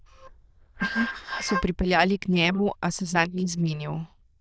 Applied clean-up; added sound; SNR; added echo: neural diffusion model UNIVERSE++.